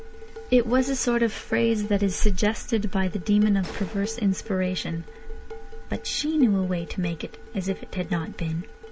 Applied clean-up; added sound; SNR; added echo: none; Dishes, pots, and pans + Gunshot, gunfire; 18 dB; none.